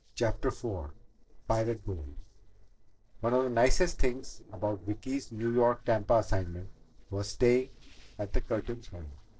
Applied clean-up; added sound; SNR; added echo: neural separator model SepFormer DNS4.